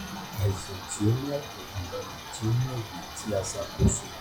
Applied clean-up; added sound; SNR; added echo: classical method log-MMSE.